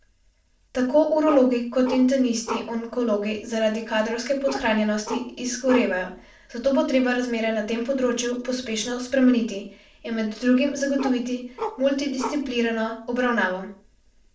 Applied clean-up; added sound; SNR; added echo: neural separator model SepFormer DNS4.